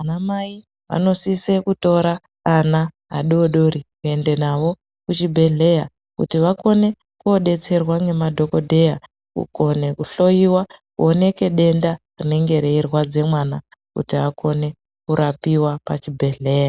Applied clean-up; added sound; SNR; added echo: none; none; none; none.